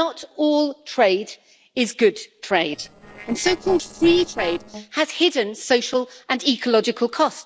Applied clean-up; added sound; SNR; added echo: neural separator model SepFormer DNS4.